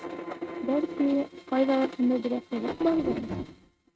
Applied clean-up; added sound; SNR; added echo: neural mask model RNNoise.